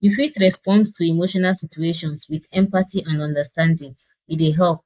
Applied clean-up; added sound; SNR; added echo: neural mask model Resemble Enhance denoiser.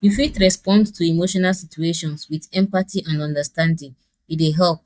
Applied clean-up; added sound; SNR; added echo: neural mask model DeepFilterNet 3.